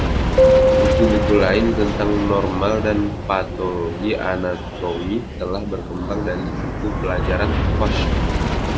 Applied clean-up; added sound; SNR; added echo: none; Piano + Aircraft; -3 dB; none.